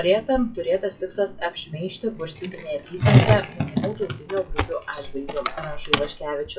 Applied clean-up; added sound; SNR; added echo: classical method WPE with log-MMSE.